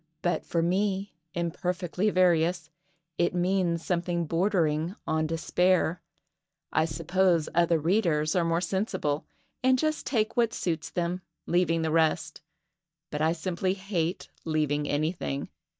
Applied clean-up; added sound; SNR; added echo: neural mask model DeepFilterNet 3.